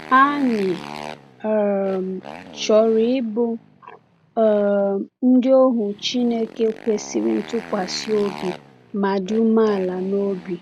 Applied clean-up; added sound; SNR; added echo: none; Motorcycle; 18 dB; none.